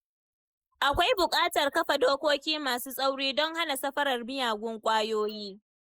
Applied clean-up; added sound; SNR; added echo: neural mask model Resemble Enhance denoiser.